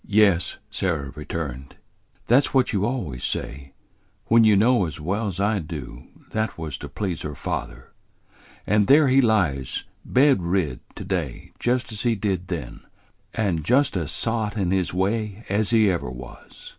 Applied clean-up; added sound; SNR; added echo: none; none; none; none.